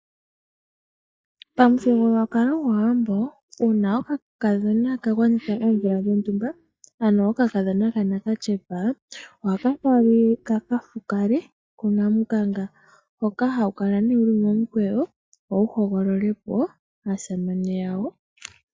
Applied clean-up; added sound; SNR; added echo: neural mask model DeepFilterNet 3.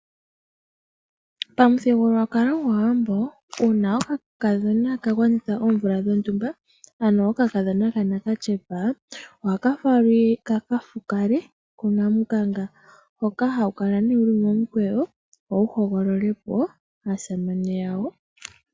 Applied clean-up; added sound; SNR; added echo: none; none; none; none.